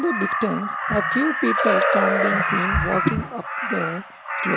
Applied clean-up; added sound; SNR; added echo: none; Crow; -3 dB; none.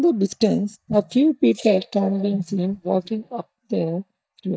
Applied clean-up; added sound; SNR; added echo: neural mask model DeepFilterNet 3.